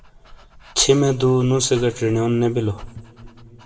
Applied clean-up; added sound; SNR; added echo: none; Dog; 20 dB; reverberation time 1.4 s.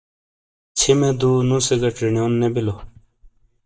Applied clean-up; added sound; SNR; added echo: neural mask model DeepFilterNet 3.